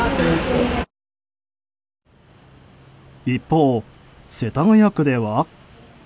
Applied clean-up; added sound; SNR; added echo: none; none; none; none.